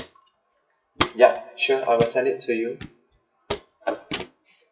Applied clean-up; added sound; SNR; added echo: classical method WPE with log-MMSE.